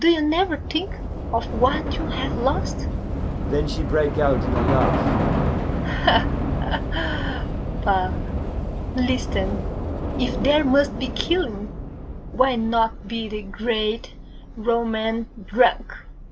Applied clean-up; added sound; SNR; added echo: none; Subway, metro, underground / Train; 2 dB; none.